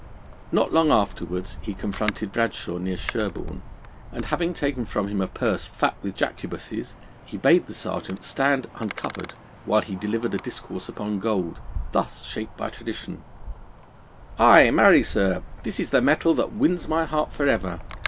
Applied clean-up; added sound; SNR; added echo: none; Wind; 13 dB; none.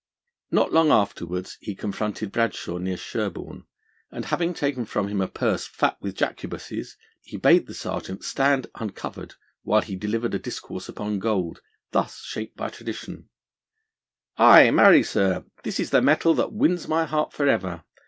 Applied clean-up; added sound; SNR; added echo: none; none; none; none.